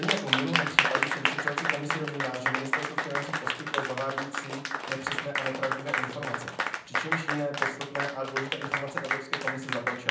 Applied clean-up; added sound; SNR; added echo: none; Applause; -4 dB; reverberation time 0.6 s.